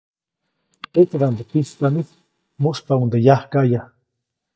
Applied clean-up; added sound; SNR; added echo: neural mask model DeepFilterNet 3.